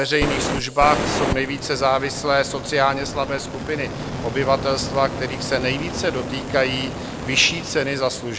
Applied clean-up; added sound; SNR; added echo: none; Fire; 6 dB; none.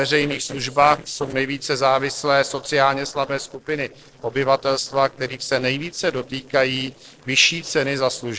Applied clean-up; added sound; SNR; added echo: neural separator model SepFormer DNS4.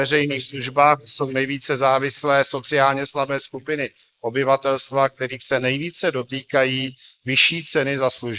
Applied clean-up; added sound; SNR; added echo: neural mask model Resemble Enhance denoiser.